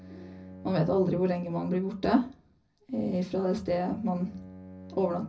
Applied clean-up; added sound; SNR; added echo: none; Bowed string instrument; 19 dB; reverberation time 0.4 s.